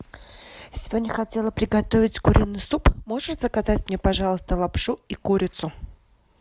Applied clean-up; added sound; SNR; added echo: none; none; none; none.